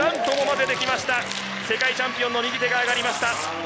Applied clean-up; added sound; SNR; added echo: none; Domestic sounds, home sounds; 17 dB; none.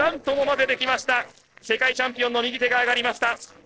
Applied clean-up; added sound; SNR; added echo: neural separator model SepFormer DNS4.